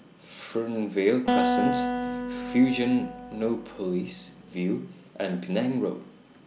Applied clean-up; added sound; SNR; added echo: none; Acoustic guitar; 2 dB; none.